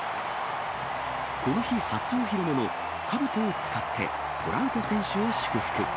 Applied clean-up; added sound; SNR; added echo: none; none; none; none.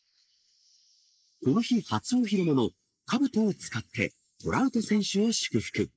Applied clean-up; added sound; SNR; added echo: neural mask model Resemble Enhance denoiser.